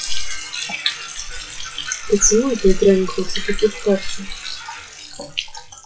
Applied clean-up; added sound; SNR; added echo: classical method WPE with log-MMSE.